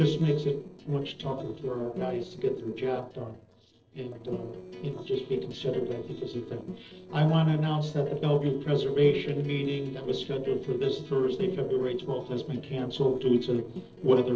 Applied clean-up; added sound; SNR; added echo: neural separator model SepFormer DNS4.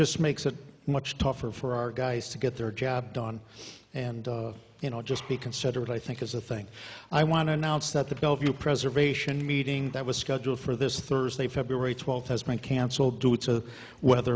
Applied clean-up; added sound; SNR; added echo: none; none; none; none.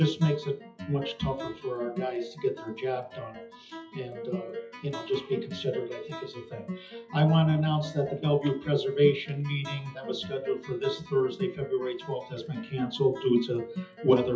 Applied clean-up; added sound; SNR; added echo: classical method WPE with log-MMSE.